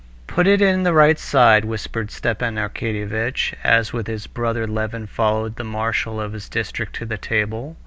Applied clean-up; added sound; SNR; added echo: none; none; none; none.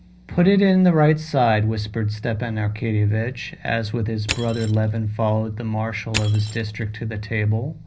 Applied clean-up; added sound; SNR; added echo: none; Crushing; 13 dB; reverberation time 0.5 s.